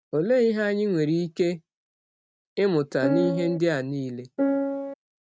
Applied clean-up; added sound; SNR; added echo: neural mask model RNNoise.